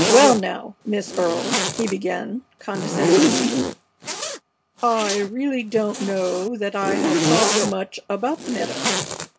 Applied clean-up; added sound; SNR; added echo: none; Zipper (clothing); 0 dB; none.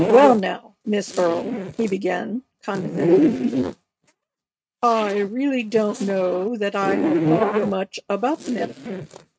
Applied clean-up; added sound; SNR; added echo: neural mask model RNNoise.